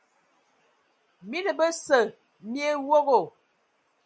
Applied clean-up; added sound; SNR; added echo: none; none; none; none.